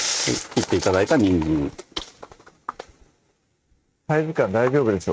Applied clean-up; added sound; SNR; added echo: neural mask model RNNoise.